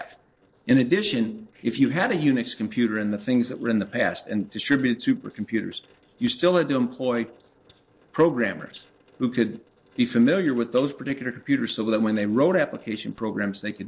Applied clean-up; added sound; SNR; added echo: neural separator model SepFormer DNS4.